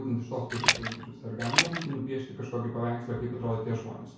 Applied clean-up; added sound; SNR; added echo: none; Splash, splatter; -4 dB; reverberation time 0.6 s.